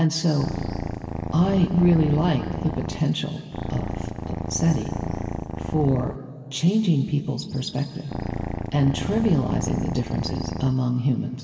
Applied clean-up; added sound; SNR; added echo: none; Purr; 5 dB; reverberation time 2.8 s.